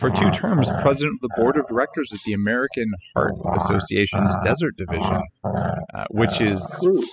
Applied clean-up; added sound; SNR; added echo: classical method spectral subtraction.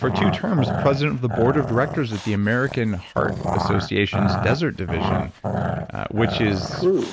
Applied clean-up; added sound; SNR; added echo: none; Growling; 4 dB; none.